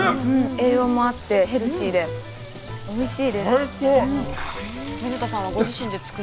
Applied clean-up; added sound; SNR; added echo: none; Bathtub (filling or washing) / Water; 16 dB; none.